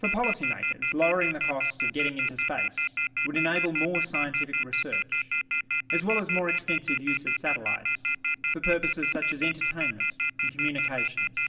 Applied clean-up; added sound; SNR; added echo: none; Telephone; -4 dB; reverberation time 0.8 s.